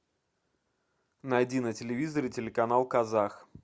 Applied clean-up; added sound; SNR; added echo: none; none; none; none.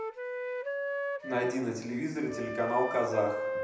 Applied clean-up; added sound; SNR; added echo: none; Wind instrument, woodwind instrument; 3 dB; reverberation time 0.8 s.